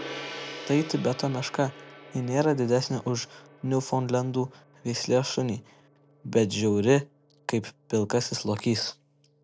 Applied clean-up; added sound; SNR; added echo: none; Gong; 18 dB; none.